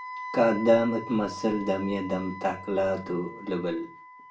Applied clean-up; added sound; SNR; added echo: none; Wind instrument, woodwind instrument; 13 dB; reverberation time 0.3 s.